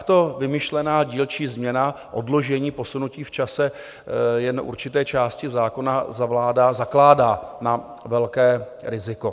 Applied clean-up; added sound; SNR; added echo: none; none; none; none.